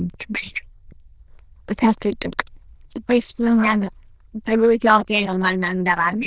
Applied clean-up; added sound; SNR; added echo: neural diffusion model UNIVERSE++.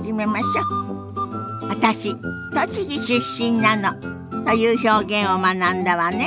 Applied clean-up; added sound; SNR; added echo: none; none; none; none.